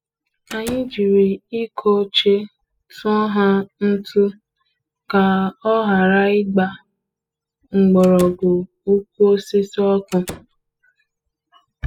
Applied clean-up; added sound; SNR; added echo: classical method spectral subtraction.